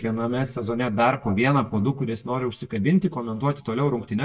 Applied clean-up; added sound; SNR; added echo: neural mask model DeepFilterNet 3.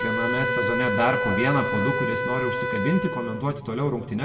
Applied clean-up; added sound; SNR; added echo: none; Wind instrument, woodwind instrument; 1 dB; reverberation time 1.3 s.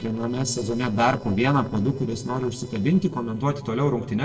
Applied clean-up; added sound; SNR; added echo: neural separator model SepFormer DNS4.